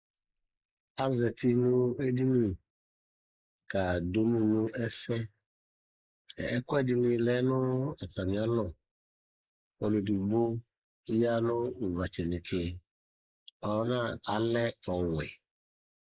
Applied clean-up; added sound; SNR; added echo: neural mask model Resemble Enhance denoiser.